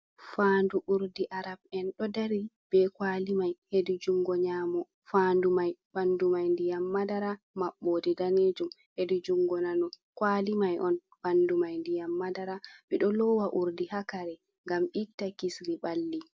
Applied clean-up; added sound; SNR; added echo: none; none; none; none.